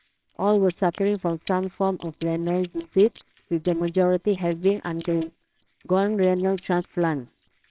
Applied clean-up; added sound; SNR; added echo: neural separator model SepFormer WHAMR!.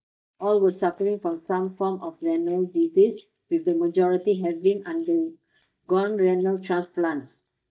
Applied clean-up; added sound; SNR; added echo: neural mask model DeepFilterNet 3.